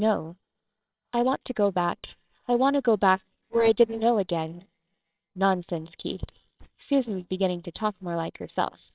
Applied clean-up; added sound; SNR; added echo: neural separator model SepFormer WHAMR!.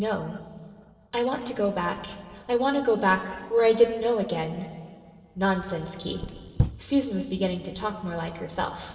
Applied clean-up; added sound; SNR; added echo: neural separator model SepFormer DNS4.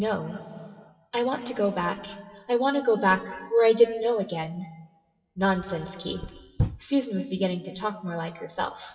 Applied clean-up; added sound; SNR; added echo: classical method WPE with log-MMSE.